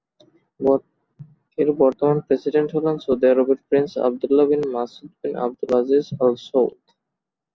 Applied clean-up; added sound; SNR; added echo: none; none; none; none.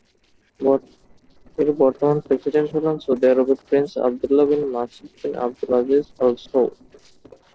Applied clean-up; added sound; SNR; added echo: neural separator model SepFormer DNS4.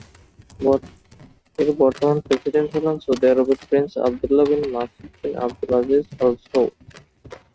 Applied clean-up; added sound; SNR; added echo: neural mask model RNNoise.